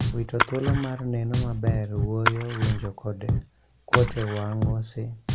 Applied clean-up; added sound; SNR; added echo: none; Drum + Splash, splatter; -1 dB; none.